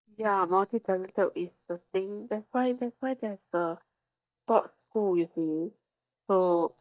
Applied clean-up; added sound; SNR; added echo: neural mask model DeepFilterNet 3.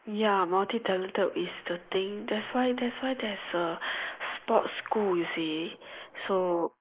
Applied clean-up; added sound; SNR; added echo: neural mask model Resemble Enhance denoiser.